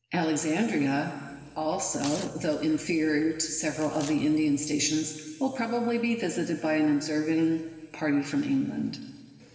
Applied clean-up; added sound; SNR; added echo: none; Tearing; 19 dB; reverberation time 2.8 s.